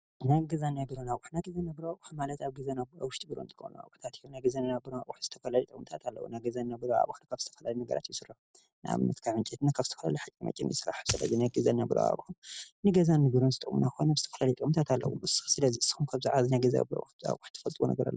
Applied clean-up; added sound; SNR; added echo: neural separator model SepFormer DNS4.